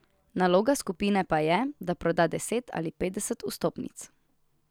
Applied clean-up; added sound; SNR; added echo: none; none; none; none.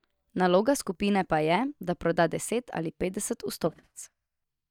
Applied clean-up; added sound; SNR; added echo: neural mask model DeepFilterNet 3.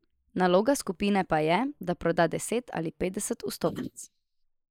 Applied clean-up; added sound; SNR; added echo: neural mask model Resemble Enhance denoiser.